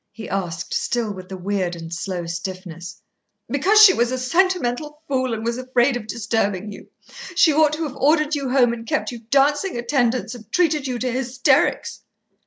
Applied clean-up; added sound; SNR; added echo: none; none; none; none.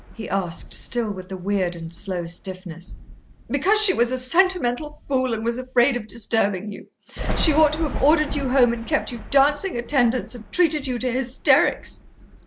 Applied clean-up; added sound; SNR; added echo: none; Thunder; 12 dB; none.